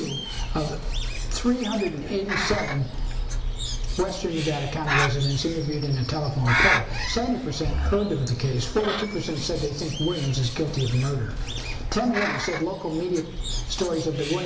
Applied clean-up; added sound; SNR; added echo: none; Bird; 7 dB; reverberation time 0.9 s.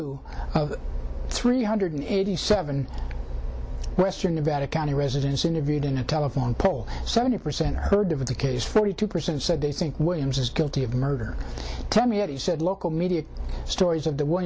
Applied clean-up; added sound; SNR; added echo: none; none; none; none.